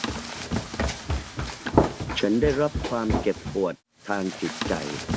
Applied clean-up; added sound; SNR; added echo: none; Run; 0 dB; none.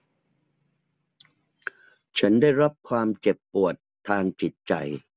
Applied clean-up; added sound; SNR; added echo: none; none; none; none.